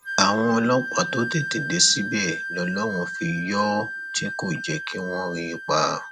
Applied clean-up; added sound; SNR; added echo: none; Wind instrument, woodwind instrument; 7 dB; none.